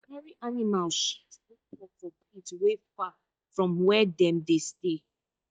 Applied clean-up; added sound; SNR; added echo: neural mask model DeepFilterNet 3.